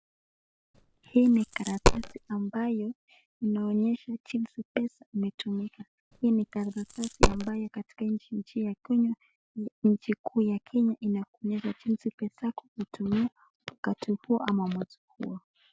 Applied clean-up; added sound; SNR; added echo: none; Coin (dropping); -1 dB; none.